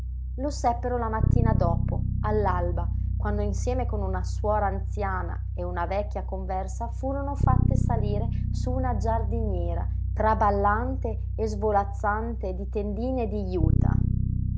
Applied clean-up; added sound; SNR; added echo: none; Bass guitar; -4 dB; none.